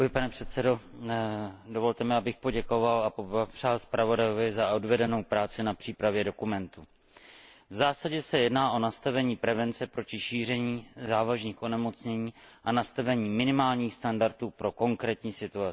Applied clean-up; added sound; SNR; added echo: none; none; none; none.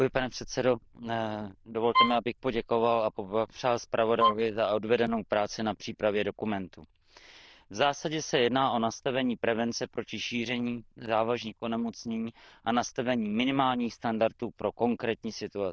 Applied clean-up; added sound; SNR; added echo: neural diffusion model UNIVERSE++.